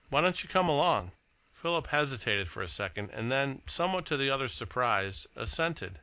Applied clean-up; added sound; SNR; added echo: none; none; none; none.